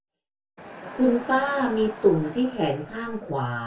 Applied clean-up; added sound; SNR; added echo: none; Crowd; 15 dB; reverberation time 0.2 s.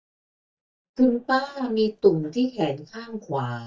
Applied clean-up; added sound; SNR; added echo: neural mask model DeepFilterNet 3.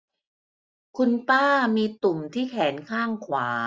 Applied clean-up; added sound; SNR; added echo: none; none; none; none.